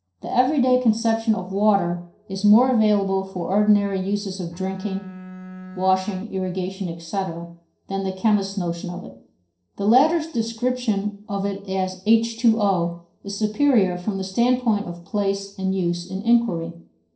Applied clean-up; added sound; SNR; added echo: neural separator model SepFormer DNS4.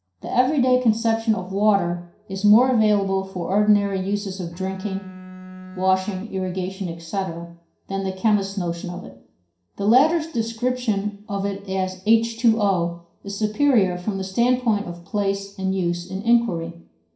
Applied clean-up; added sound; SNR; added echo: none; Bowed string instrument; 15 dB; reverberation time 0.5 s.